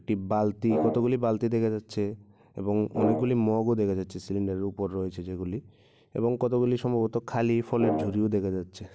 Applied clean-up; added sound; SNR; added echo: none; Brass instrument; 5 dB; none.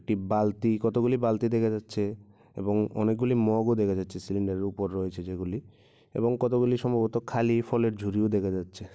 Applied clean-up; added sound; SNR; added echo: none; none; none; none.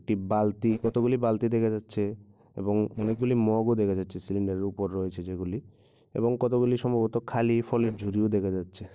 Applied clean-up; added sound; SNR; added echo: neural separator model SepFormer DNS4.